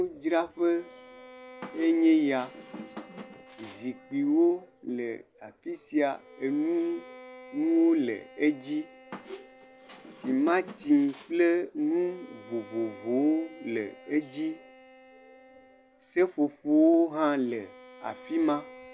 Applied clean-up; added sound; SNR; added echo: none; Bowed string instrument + Squeak; 20 dB; none.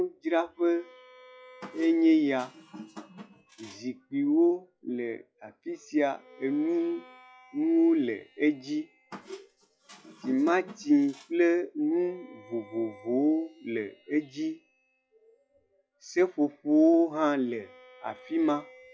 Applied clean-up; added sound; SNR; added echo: classical method log-MMSE.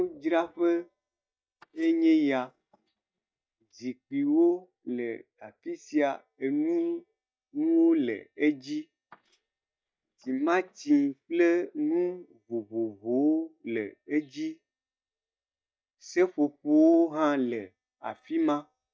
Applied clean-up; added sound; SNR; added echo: neural mask model DeepFilterNet 3.